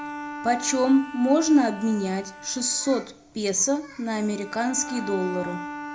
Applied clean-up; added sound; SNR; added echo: none; Bowed string instrument; 13 dB; reverberation time 0.2 s.